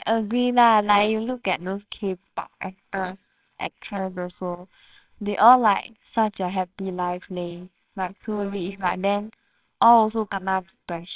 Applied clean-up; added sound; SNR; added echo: neural separator model SepFormer WHAMR!.